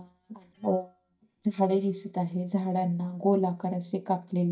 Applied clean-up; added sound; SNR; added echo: neural mask model DeepFilterNet 3.